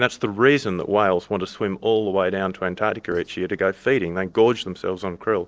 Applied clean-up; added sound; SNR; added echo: neural separator model SepFormer DNS4.